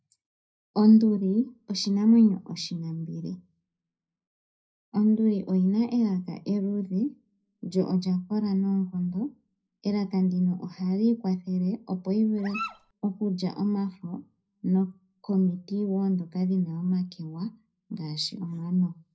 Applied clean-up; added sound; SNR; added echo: none; Dog; 13 dB; reverberation time 0.4 s.